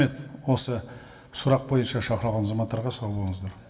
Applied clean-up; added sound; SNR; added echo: none; none; none; reverberation time 2.8 s.